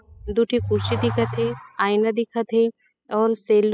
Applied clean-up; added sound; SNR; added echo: classical method spectral subtraction.